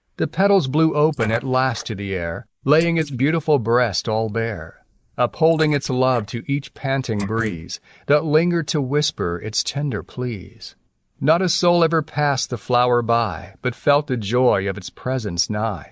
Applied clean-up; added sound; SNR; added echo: neural mask model Resemble Enhance denoiser.